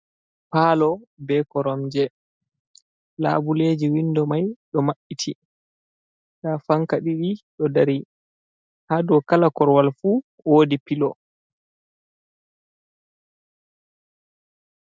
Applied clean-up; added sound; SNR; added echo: none; none; none; none.